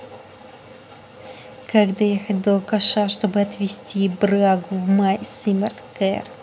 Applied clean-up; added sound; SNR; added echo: none; none; none; none.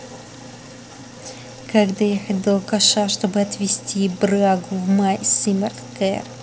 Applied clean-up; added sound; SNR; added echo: none; Sink (filling or washing); 19 dB; none.